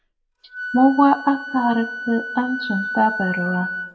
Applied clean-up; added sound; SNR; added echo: none; Wind instrument, woodwind instrument; 9 dB; reverberation time 1.0 s.